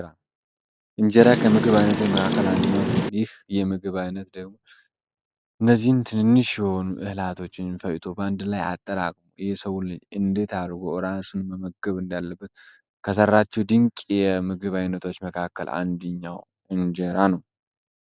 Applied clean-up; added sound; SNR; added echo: none; Wind; 0 dB; none.